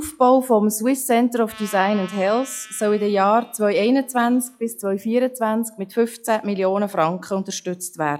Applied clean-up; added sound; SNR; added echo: classical method log-MMSE.